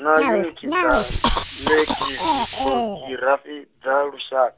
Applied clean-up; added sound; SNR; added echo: none; Cough; 1 dB; none.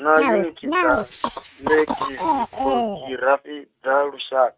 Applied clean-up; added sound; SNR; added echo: neural mask model RNNoise.